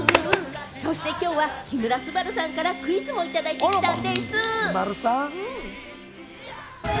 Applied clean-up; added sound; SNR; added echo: none; Zipper (clothing); 6 dB; none.